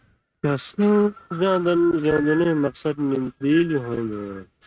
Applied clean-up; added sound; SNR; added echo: neural mask model RNNoise.